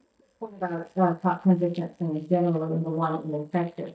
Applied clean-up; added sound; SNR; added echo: neural mask model DeepFilterNet 3.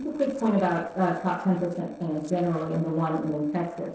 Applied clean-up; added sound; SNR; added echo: neural separator model SepFormer DNS4.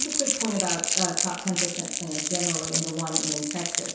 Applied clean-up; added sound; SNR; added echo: none; Crackle; -3 dB; reverberation time 0.7 s.